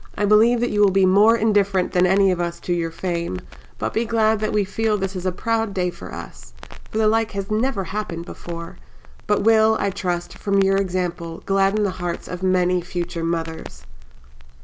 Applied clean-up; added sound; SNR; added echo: none; Crackle; 12 dB; none.